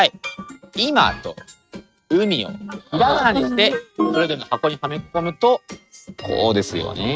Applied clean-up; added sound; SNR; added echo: neural mask model RNNoise.